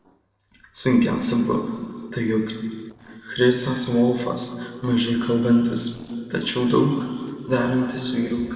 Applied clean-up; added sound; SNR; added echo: neural separator model SepFormer DNS4.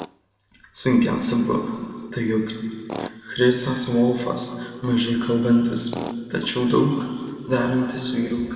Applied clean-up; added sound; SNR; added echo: none; Tools; 18 dB; reverberation time 2.2 s.